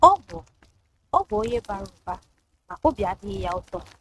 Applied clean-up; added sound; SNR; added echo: neural mask model RNNoise.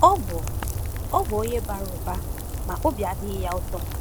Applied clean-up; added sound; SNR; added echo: none; Rain; 3 dB; none.